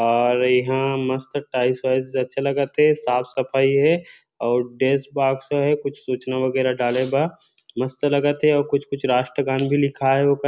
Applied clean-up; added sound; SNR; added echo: none; none; none; none.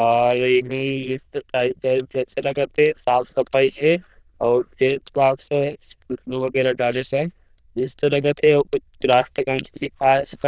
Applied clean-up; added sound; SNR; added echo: neural diffusion model UNIVERSE++.